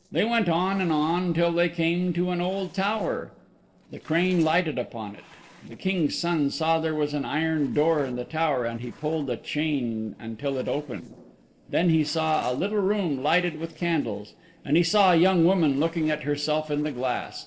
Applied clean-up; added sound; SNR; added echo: neural separator model SepFormer DNS4.